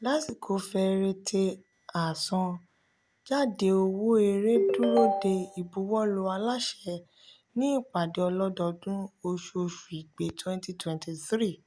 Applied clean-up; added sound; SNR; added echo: none; Ringtone; -1 dB; none.